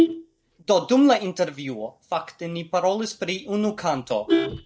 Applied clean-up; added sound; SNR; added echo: neural mask model DeepFilterNet 3.